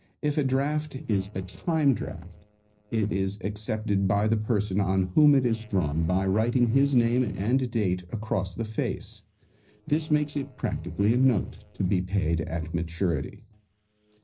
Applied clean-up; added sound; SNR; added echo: neural separator model SepFormer DNS4.